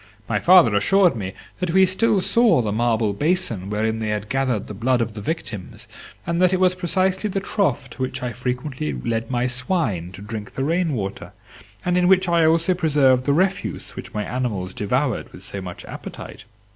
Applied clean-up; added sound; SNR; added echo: none; none; none; none.